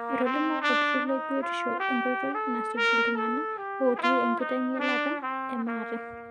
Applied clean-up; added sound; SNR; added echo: none; Trumpet; -2 dB; none.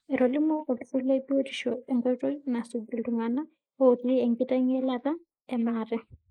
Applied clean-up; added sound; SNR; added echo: neural mask model Resemble Enhance denoiser.